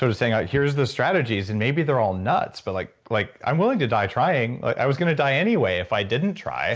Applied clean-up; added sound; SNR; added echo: none; none; none; none.